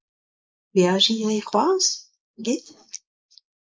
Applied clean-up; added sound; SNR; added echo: neural mask model Resemble Enhance denoiser.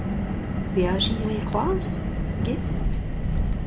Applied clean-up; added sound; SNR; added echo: none; Car; -4 dB; none.